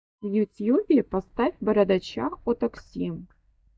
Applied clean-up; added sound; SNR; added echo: neural mask model DeepFilterNet 3.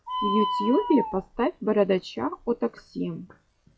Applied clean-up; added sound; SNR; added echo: classical method log-MMSE.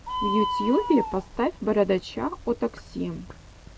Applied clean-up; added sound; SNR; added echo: none; Bird; 7 dB; none.